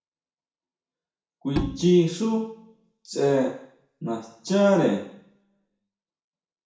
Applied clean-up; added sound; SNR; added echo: none; Bowed string instrument; 6 dB; reverberation time 0.6 s.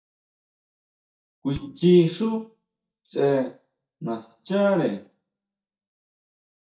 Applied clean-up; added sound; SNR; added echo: neural mask model DeepFilterNet 3.